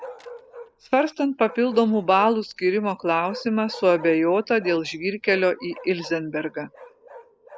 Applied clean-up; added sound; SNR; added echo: none; Bark; 20 dB; none.